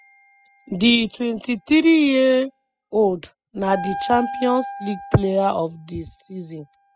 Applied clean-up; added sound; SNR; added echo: classical method spectral subtraction.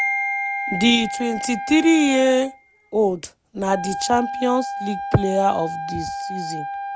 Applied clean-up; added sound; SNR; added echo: none; Wind instrument, woodwind instrument; 8 dB; none.